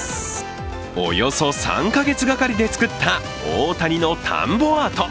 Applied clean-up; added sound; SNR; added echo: none; none; none; none.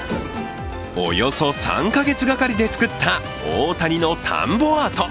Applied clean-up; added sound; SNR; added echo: none; Toilet flush; 18 dB; none.